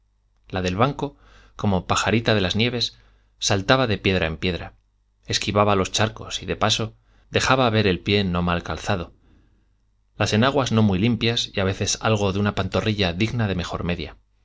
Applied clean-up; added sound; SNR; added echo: none; none; none; none.